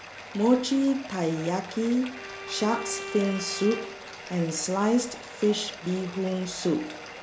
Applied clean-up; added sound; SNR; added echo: none; Bathtub (filling or washing) + Bowed string instrument; 12 dB; none.